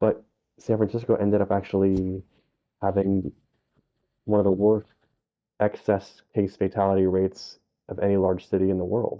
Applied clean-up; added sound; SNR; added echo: neural mask model DeepFilterNet 3.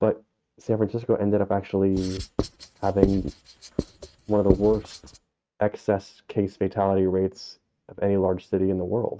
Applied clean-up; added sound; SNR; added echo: neural mask model RNNoise.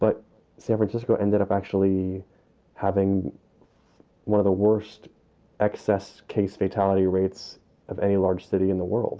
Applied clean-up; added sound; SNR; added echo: none; none; none; none.